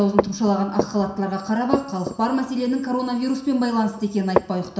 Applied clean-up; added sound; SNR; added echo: none; Walk, footsteps; 6 dB; reverberation time 0.7 s.